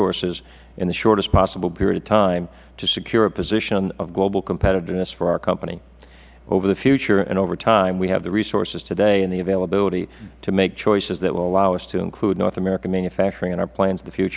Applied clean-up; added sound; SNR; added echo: none; none; none; none.